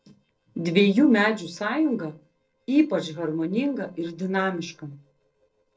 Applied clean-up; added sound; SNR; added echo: neural separator model SepFormer DNS4.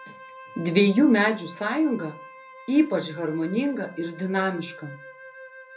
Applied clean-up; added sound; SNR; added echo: none; Wind instrument, woodwind instrument; 19 dB; reverberation time 0.3 s.